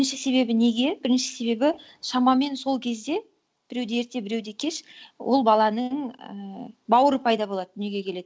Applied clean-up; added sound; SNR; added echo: none; none; none; none.